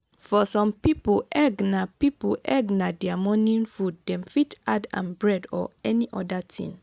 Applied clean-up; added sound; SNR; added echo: none; none; none; none.